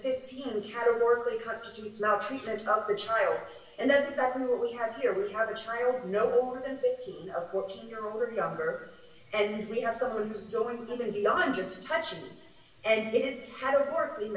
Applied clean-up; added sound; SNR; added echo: none; none; none; reverberation time 1.0 s.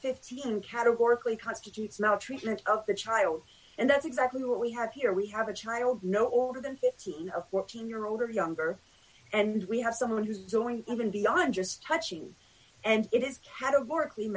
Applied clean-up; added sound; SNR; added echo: none; none; none; none.